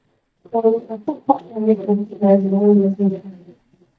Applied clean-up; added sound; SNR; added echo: neural mask model DeepFilterNet 3.